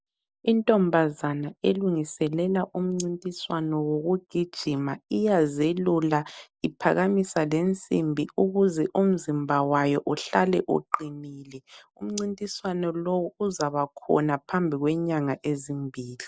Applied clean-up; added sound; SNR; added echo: none; none; none; none.